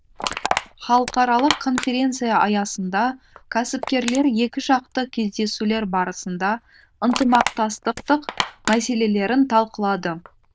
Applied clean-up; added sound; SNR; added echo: neural diffusion model UNIVERSE++.